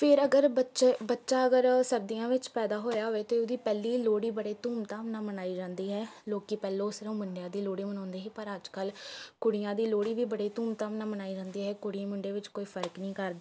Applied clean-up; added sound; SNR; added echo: none; none; none; none.